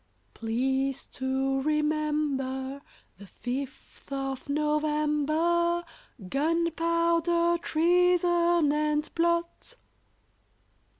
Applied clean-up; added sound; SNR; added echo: none; none; none; none.